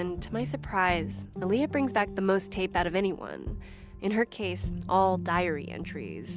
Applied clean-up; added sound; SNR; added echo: none; none; none; none.